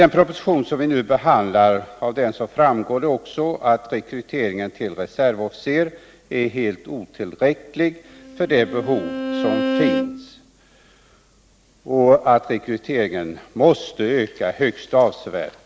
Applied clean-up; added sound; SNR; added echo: none; Bowed string instrument; 6 dB; none.